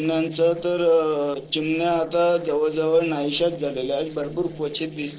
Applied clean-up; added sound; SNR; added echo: neural separator model SepFormer DNS4.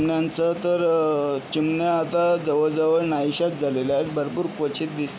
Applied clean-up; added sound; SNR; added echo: none; none; none; none.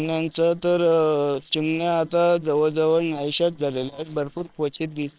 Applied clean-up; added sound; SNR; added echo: neural separator model SepFormer WHAMR!.